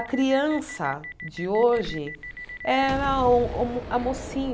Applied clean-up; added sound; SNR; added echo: none; Boom; 12 dB; none.